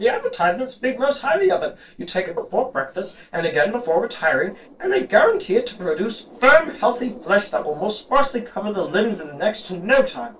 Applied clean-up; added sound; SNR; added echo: neural separator model SepFormer DNS4.